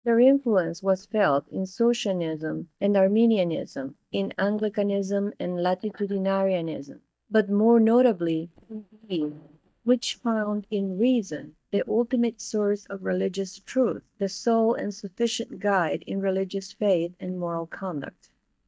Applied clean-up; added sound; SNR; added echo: neural mask model DeepFilterNet 3.